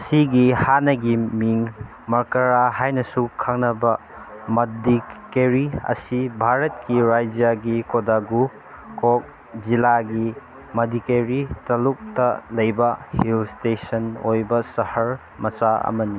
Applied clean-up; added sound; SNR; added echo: none; none; none; none.